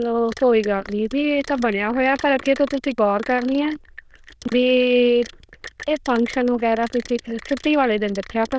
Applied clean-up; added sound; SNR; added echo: neural diffusion model UNIVERSE++.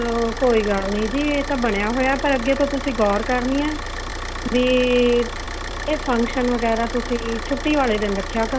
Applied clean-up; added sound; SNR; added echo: none; Idling / Car; 7 dB; none.